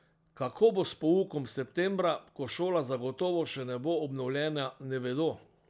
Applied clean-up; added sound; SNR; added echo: none; none; none; none.